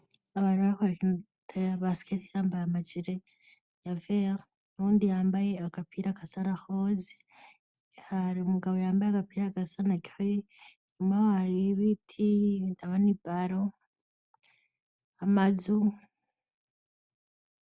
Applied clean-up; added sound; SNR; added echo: none; none; none; none.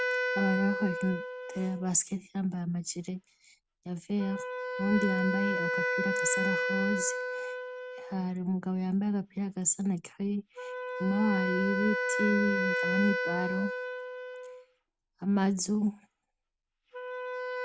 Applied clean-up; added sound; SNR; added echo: none; Wind instrument, woodwind instrument; 2 dB; none.